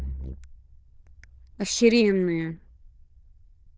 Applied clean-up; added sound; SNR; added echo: neural diffusion model UNIVERSE++.